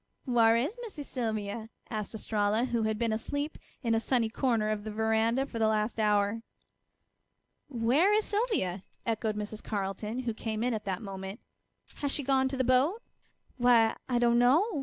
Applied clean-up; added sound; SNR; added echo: none; Tambourine; 15 dB; none.